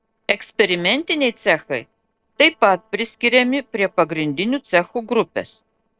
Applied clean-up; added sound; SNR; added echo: neural separator model SepFormer DNS4.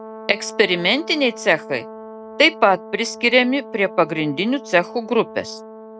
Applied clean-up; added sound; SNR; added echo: none; Brass instrument; 16 dB; none.